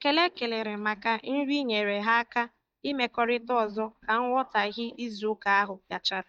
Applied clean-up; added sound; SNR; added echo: neural mask model DeepFilterNet 3.